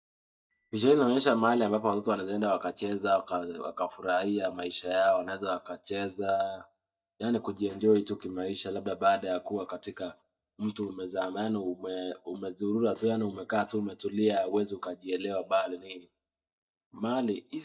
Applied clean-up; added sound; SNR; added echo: neural mask model DeepFilterNet 3.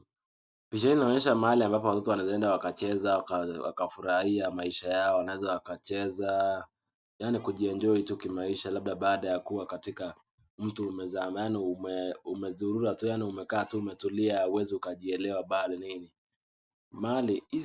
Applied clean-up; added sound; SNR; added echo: none; none; none; none.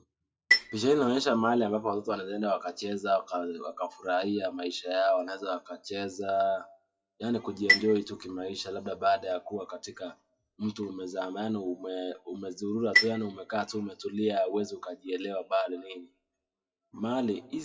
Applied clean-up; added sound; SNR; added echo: classical method WPE with log-MMSE.